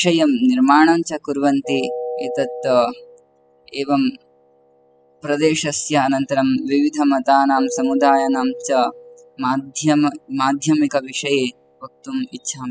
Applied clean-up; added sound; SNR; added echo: classical method spectral subtraction.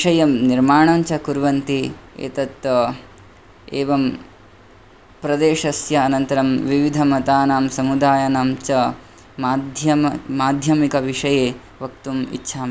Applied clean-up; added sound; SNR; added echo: none; none; none; none.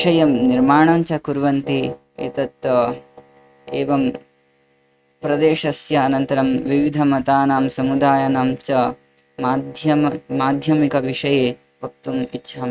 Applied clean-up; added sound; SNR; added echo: neural mask model RNNoise.